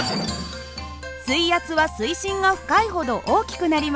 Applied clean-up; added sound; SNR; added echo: none; none; none; none.